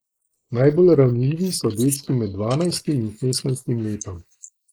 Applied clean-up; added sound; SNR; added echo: neural mask model Resemble Enhance denoiser.